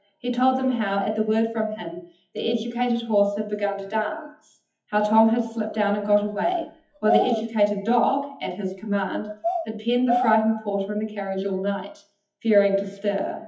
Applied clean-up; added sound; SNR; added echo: classical method WPE with log-MMSE.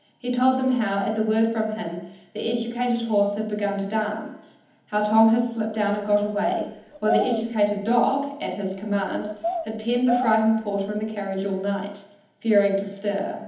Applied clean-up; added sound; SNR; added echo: none; Bird vocalization, bird call, bird song; 8 dB; reverberation time 1.3 s.